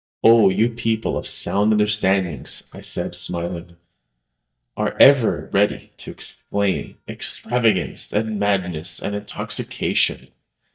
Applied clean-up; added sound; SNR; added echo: neural mask model DeepFilterNet 3.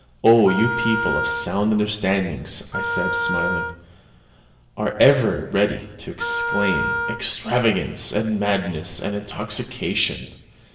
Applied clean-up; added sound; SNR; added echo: none; Wind instrument, woodwind instrument; 4 dB; reverberation time 1.1 s.